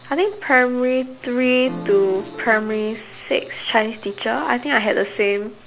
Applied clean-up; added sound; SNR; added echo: none; Piano; 17 dB; none.